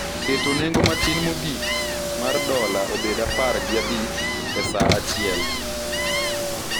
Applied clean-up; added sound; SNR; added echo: none; Gull, seagull + Car; -3 dB; none.